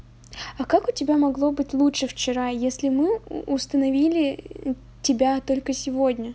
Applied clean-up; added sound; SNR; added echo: none; none; none; none.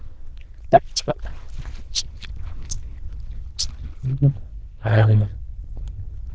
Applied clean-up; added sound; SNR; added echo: neural diffusion model UNIVERSE++.